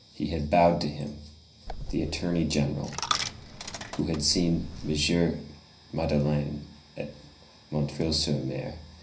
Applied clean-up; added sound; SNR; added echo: none; Coin (dropping); 8 dB; reverberation time 0.4 s.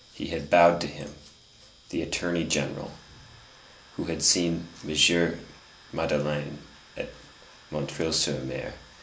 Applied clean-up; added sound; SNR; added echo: none; none; none; none.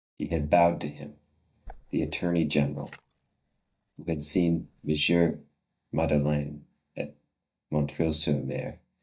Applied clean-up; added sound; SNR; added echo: neural mask model DeepFilterNet 3.